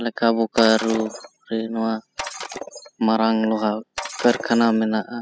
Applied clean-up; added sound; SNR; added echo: classical method spectral subtraction.